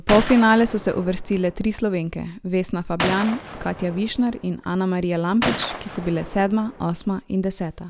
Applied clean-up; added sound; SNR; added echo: none; Gunshot, gunfire; 10 dB; none.